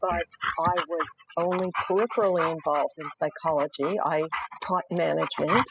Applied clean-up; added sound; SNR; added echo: classical method spectral subtraction.